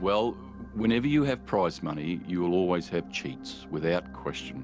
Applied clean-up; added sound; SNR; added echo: none; none; none; none.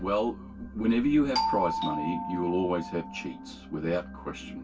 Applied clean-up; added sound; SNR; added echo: none; Doorbell; 3 dB; reverberation time 0.1 s.